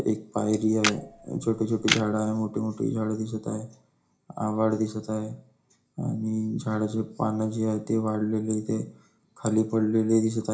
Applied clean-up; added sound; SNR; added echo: none; Camera; 4 dB; reverberation time 0.4 s.